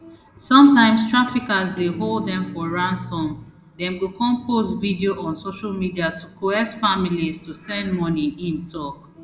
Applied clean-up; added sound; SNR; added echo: none; Guitar; 19 dB; reverberation time 1.1 s.